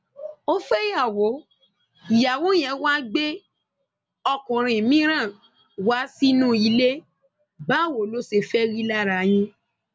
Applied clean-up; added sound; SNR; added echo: none; none; none; none.